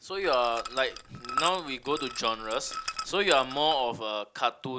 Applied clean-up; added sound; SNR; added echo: none; Liquid; 9 dB; none.